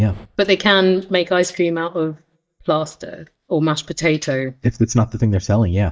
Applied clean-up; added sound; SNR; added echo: neural mask model DeepFilterNet 3.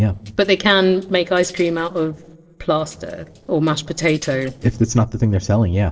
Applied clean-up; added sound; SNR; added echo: neural separator model SepFormer DNS4.